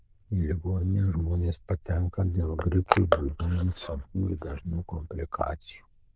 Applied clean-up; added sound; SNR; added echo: neural diffusion model UNIVERSE++.